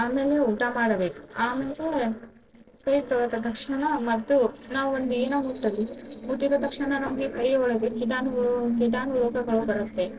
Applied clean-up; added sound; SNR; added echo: neural separator model SepFormer DNS4.